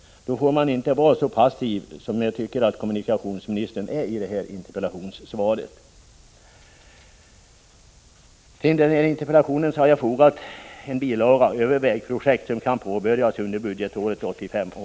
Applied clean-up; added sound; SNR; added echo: none; none; none; none.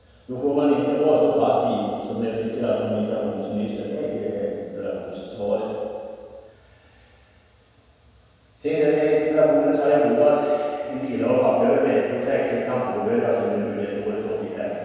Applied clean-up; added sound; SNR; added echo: none; none; none; reverberation time 1.9 s.